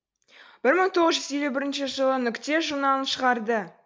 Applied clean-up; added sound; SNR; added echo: none; none; none; none.